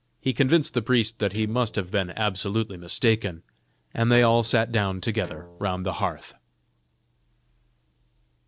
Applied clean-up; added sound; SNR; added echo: neural separator model SepFormer DNS4.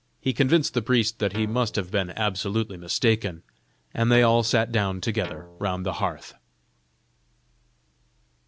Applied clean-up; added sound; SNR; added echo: none; Guitar; 18 dB; none.